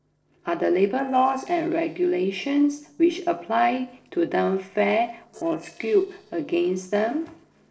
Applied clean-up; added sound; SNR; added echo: neural separator model SepFormer DNS4.